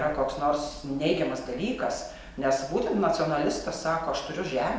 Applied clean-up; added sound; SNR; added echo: none; none; none; none.